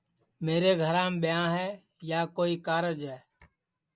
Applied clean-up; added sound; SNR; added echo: none; none; none; none.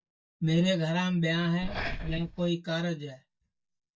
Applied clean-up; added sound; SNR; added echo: neural mask model DeepFilterNet 3.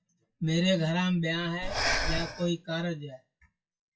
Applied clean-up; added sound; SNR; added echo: classical method WPE with log-MMSE.